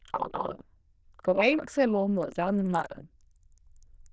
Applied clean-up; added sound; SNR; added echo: neural diffusion model UNIVERSE++.